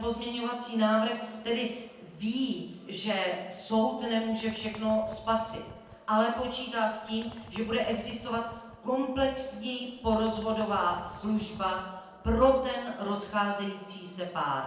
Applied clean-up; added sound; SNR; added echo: none; Bird; 20 dB; reverberation time 0.9 s.